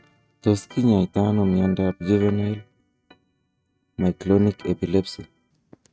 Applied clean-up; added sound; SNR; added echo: neural mask model RNNoise.